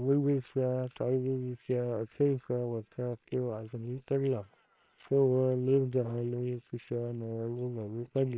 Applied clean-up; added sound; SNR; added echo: neural separator model SepFormer WHAM!.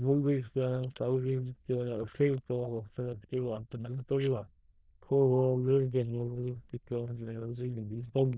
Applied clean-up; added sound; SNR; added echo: neural diffusion model UNIVERSE++.